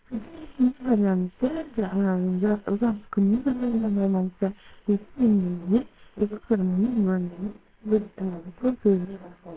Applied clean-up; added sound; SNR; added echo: neural separator model SepFormer WHAMR!.